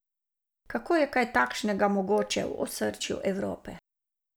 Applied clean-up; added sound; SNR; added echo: none; Wind instrument, woodwind instrument; 13 dB; none.